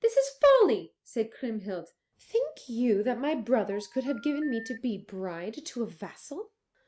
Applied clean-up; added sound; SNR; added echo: neural mask model RNNoise.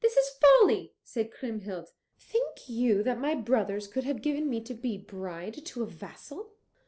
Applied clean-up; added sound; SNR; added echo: neural separator model SepFormer DNS4.